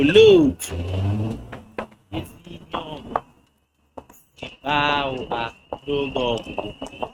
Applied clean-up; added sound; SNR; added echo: neural mask model RNNoise.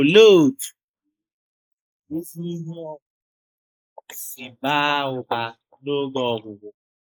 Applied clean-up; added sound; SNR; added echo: neural mask model Resemble Enhance denoiser.